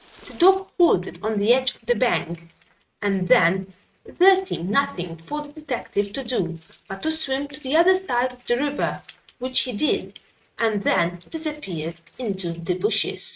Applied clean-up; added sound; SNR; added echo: neural mask model RNNoise.